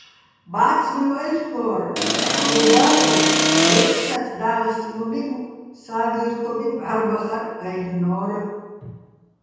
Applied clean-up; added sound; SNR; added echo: none; Accelerating, revving, vroom; -5 dB; reverberation time 1.2 s.